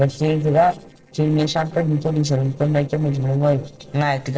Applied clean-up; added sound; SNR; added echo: neural separator model SepFormer DNS4.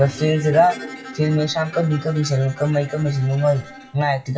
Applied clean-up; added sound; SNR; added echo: classical method WPE with log-MMSE.